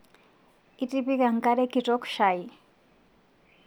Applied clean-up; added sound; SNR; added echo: none; none; none; none.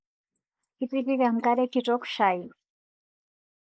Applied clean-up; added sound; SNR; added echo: neural mask model Resemble Enhance denoiser.